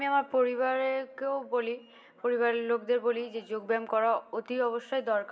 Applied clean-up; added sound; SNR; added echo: none; none; none; reverberation time 1.0 s.